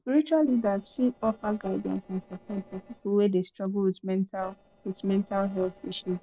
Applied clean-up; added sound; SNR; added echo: neural separator model SepFormer DNS4.